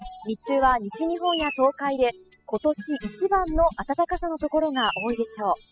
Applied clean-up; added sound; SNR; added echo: classical method spectral subtraction.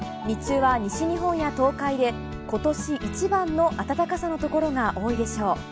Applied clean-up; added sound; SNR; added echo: none; none; none; none.